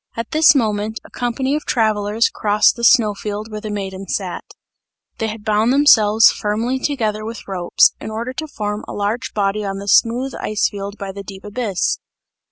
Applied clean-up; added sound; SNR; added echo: none; none; none; none.